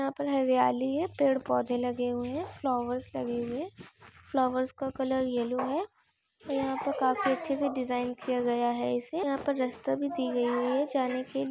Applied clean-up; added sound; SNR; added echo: none; none; none; none.